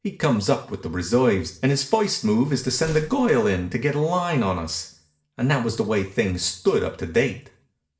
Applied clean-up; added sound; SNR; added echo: none; Slam; 18 dB; reverberation time 0.4 s.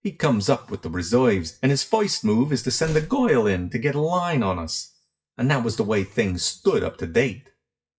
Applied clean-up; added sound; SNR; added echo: classical method WPE with log-MMSE.